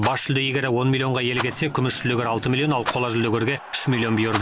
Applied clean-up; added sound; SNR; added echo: none; Rattle; 13 dB; none.